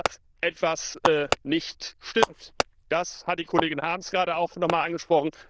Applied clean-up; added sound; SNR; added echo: neural diffusion model UNIVERSE++.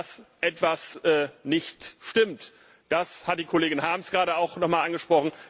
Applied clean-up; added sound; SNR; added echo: none; none; none; none.